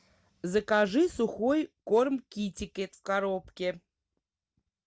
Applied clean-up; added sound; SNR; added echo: none; none; none; none.